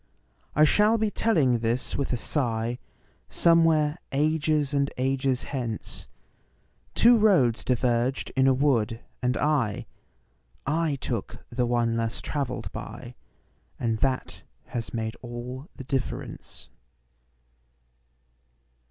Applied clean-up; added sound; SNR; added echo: none; none; none; none.